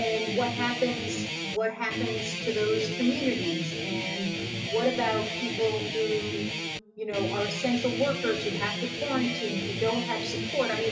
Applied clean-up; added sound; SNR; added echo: none; Guitar; 3 dB; reverberation time 2.9 s.